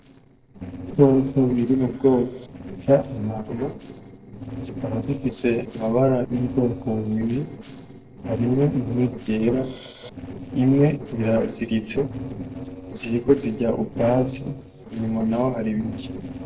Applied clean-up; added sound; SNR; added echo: neural separator model SepFormer DNS4.